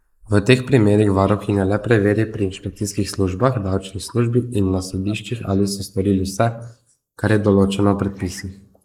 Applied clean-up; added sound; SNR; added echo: neural mask model Resemble Enhance denoiser.